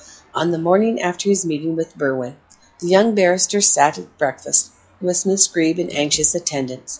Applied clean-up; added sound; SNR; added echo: classical method log-MMSE.